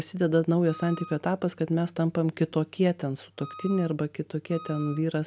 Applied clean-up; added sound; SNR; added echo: none; Wind instrument, woodwind instrument; 19 dB; none.